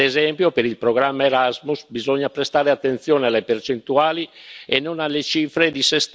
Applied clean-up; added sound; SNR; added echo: none; none; none; none.